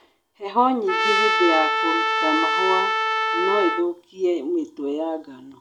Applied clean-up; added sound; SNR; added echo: none; Trumpet; -2 dB; none.